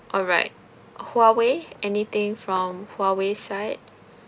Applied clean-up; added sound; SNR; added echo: none; none; none; none.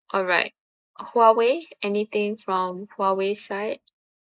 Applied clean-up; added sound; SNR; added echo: neural mask model Resemble Enhance denoiser.